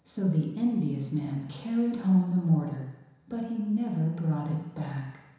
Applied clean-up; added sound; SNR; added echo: none; none; none; reverberation time 1.0 s.